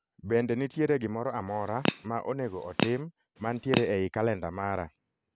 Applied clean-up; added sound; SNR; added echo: none; Crack / Crackle; 2 dB; none.